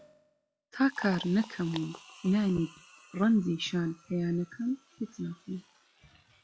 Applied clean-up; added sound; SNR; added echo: classical method log-MMSE.